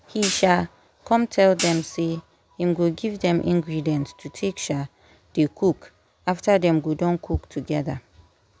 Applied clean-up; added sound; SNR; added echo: none; Hi-hat; 9 dB; none.